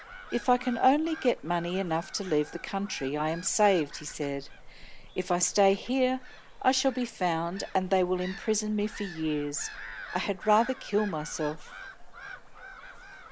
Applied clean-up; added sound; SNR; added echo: none; Gull, seagull / Bird vocalization, bird call, bird song; 15 dB; none.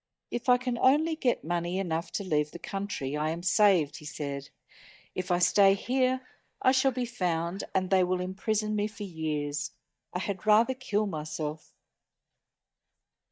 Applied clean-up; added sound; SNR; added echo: neural mask model DeepFilterNet 3.